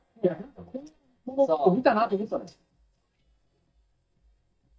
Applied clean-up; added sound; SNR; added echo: neural mask model DeepFilterNet 3.